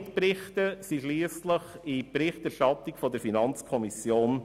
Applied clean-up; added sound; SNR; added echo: none; none; none; none.